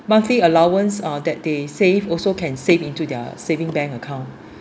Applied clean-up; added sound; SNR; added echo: none; none; none; none.